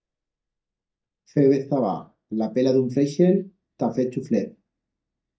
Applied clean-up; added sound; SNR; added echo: neural mask model DeepFilterNet 3.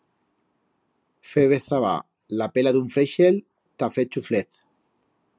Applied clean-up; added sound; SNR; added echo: none; none; none; none.